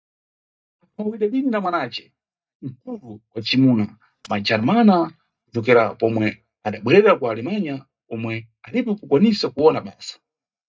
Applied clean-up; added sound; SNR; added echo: neural mask model DeepFilterNet 3.